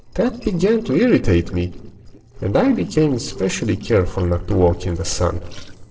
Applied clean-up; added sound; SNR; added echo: neural separator model SepFormer DNS4.